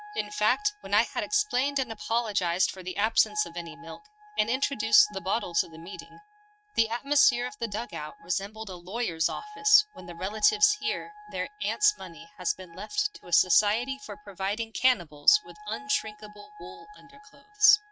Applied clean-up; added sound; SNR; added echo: neural mask model RNNoise.